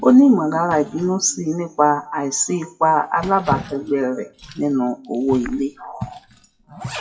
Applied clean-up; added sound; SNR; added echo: classical method WPE with log-MMSE.